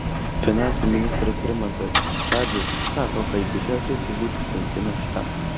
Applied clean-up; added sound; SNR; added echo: none; Bus + Idling / Engine starting / Car; -2 dB; none.